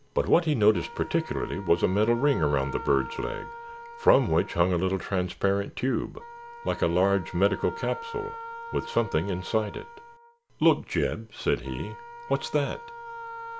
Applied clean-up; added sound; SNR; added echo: none; Wind instrument, woodwind instrument; 15 dB; none.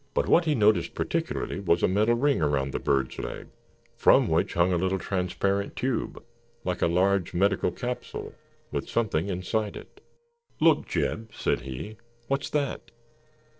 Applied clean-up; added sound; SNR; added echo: neural separator model SepFormer DNS4.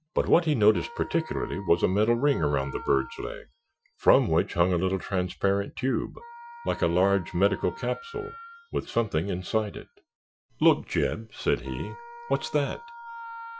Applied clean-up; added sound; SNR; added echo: classical method Wiener filter.